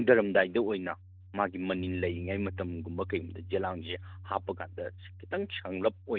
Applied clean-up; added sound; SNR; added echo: none; Bass guitar; 12 dB; none.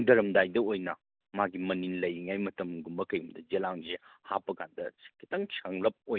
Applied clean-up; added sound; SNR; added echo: none; none; none; none.